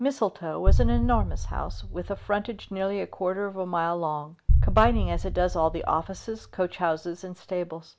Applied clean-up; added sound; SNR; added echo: none; Boom; -1 dB; none.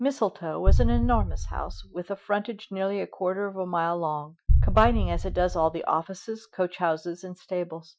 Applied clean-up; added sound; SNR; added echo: classical method Wiener filter.